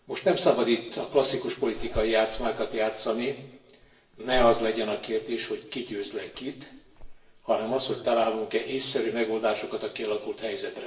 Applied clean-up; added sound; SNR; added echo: none; Zipper (clothing); 14 dB; reverberation time 0.8 s.